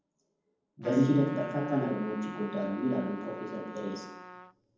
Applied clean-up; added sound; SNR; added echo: none; Trumpet; 14 dB; reverberation time 1.2 s.